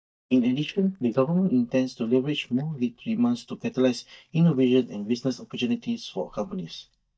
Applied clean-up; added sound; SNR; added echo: neural mask model DeepFilterNet 3.